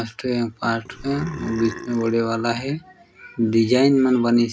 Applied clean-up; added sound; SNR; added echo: none; Burping, eructation; 14 dB; reverberation time 0.3 s.